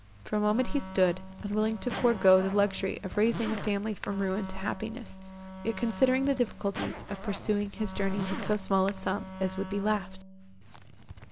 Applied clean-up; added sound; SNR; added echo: none; Wind instrument, woodwind instrument + Zipper (clothing); 11 dB; none.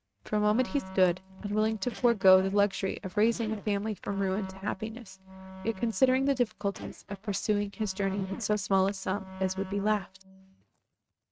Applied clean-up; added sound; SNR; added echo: neural mask model RNNoise.